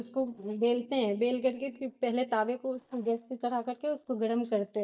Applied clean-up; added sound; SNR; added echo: neural mask model DeepFilterNet 3.